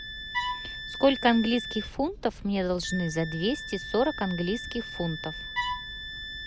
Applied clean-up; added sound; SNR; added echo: none; Bowed string instrument + Wind instrument, woodwind instrument; 8 dB; none.